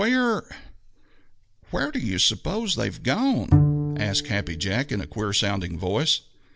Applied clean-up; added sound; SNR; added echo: none; Bowed string instrument; 0 dB; none.